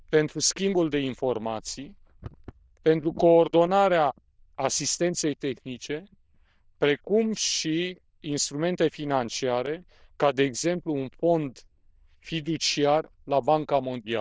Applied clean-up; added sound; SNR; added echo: neural diffusion model UNIVERSE++.